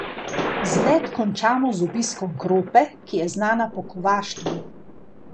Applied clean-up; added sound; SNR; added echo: none; Slam / Wood + Thunder; 8 dB; none.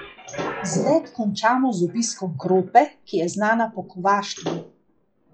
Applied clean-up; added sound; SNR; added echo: classical method log-MMSE.